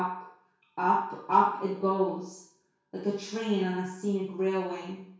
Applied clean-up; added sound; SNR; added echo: none; none; none; reverberation time 0.6 s.